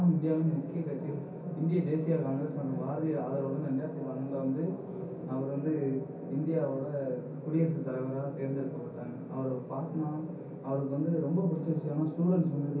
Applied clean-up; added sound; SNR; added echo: none; none; none; reverberation time 0.6 s.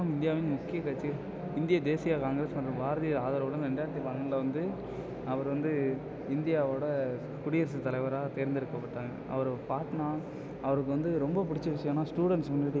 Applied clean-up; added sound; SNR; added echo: none; none; none; none.